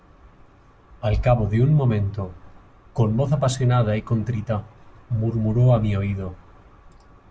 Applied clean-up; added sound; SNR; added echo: none; none; none; none.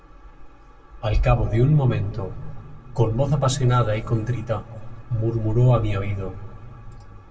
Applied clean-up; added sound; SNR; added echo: none; none; none; reverberation time 1.8 s.